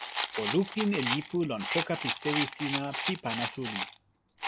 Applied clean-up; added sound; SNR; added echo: none; Rattle; 2 dB; none.